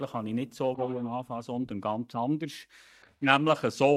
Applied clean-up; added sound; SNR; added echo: neural mask model DeepFilterNet 3.